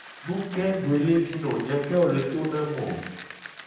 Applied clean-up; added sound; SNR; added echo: none; Bicycle; 17 dB; reverberation time 0.9 s.